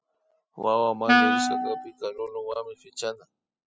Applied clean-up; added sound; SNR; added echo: classical method spectral subtraction.